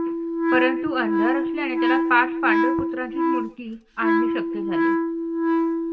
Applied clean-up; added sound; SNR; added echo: none; Wind instrument, woodwind instrument; -5 dB; reverberation time 0.4 s.